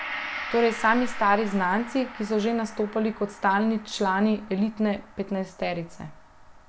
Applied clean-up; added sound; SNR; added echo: none; Gong; 14 dB; none.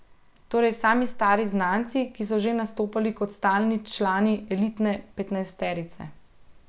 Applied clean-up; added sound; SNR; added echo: none; none; none; none.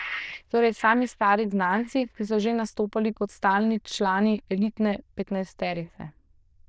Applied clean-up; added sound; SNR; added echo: neural diffusion model UNIVERSE++.